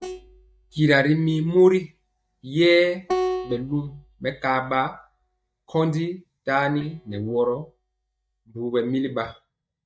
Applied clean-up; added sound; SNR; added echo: neural mask model DeepFilterNet 3.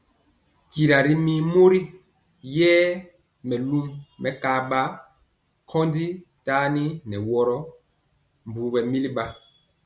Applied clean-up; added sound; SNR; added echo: none; none; none; none.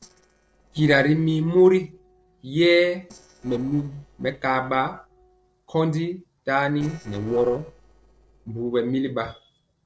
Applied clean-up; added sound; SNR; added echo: neural separator model SepFormer DNS4.